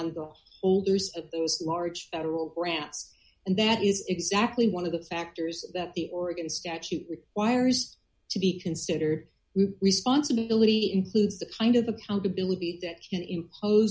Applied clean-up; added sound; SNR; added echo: none; none; none; none.